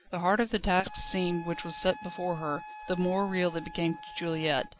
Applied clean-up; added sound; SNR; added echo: none; Wind instrument, woodwind instrument; 16 dB; none.